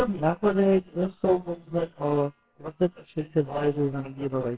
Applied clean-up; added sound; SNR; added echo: neural separator model SepFormer WHAMR!.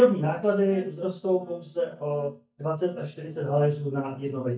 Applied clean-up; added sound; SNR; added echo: neural mask model DeepFilterNet 3.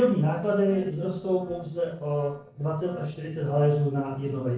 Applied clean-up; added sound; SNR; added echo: neural separator model SepFormer DNS4.